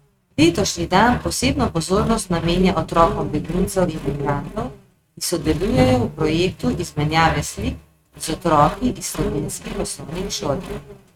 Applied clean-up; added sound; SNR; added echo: neural mask model RNNoise.